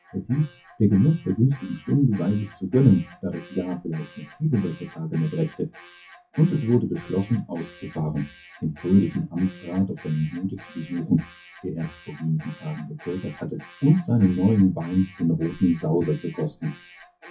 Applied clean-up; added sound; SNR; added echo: classical method WPE with log-MMSE.